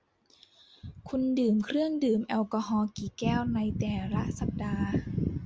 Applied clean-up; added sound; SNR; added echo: none; none; none; none.